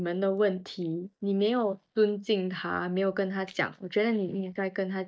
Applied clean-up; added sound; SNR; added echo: neural mask model DeepFilterNet 3.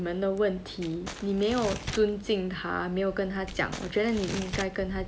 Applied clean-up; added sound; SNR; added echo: none; Crumpling, crinkling; 10 dB; none.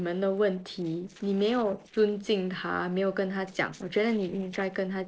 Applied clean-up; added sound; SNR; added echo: neural separator model SepFormer DNS4.